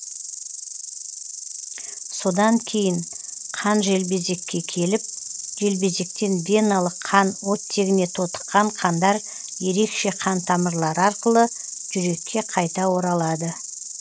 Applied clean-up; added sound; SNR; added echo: neural mask model RNNoise.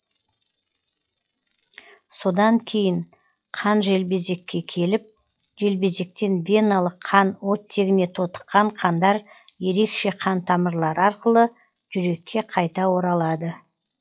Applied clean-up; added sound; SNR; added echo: classical method log-MMSE.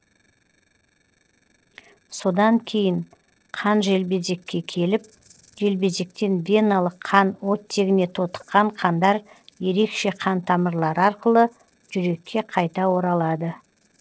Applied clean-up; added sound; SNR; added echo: neural separator model SepFormer DNS4.